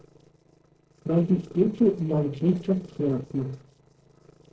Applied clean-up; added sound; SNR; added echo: neural separator model SepFormer DNS4.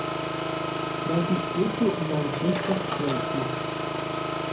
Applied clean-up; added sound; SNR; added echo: none; Engine; -1 dB; reverberation time 0.4 s.